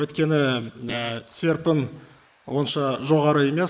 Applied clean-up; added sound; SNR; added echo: neural mask model Resemble Enhance denoiser.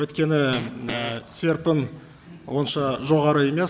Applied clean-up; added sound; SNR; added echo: none; Fart; 11 dB; none.